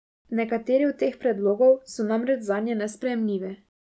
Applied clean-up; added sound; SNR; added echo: none; none; none; none.